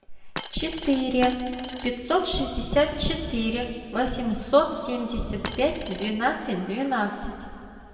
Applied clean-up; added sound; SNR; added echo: none; Coin (dropping); 9 dB; reverberation time 2.2 s.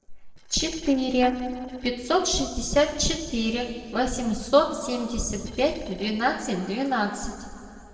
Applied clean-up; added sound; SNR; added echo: neural separator model SepFormer DNS4.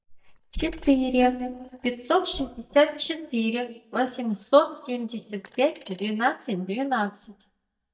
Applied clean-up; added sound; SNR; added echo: neural mask model DeepFilterNet 3.